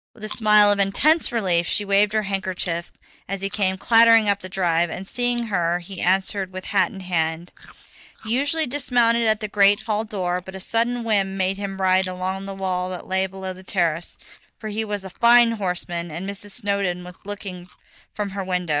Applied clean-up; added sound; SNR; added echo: neural mask model DeepFilterNet 3.